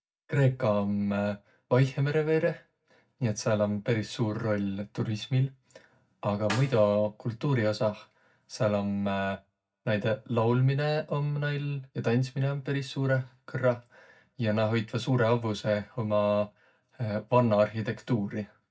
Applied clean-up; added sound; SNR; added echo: none; Snare drum; 15 dB; reverberation time 0.4 s.